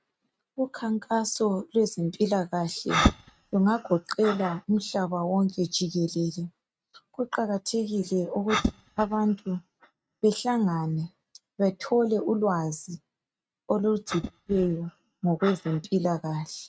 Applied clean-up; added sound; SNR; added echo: neural mask model RNNoise.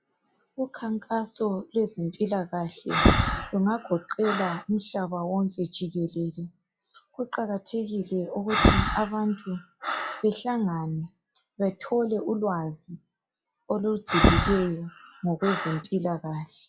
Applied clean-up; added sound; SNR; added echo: classical method log-MMSE.